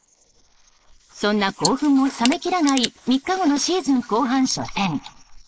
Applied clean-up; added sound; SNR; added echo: neural mask model Resemble Enhance denoiser.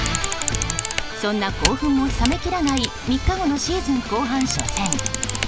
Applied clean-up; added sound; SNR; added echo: none; Camera; 4 dB; none.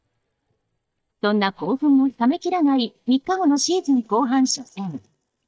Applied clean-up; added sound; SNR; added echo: neural mask model DeepFilterNet 3.